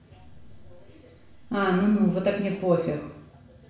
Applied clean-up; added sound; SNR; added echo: none; none; none; reverberation time 0.7 s.